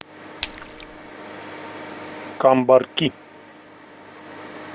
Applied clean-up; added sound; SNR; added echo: none; Splash, splatter; 9 dB; none.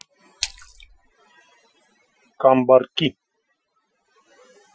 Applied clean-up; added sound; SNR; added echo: classical method Wiener filter.